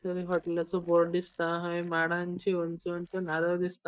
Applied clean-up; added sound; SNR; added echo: neural mask model DeepFilterNet 3.